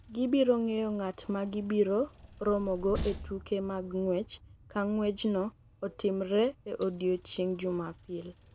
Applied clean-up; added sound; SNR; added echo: none; Train; 16 dB; none.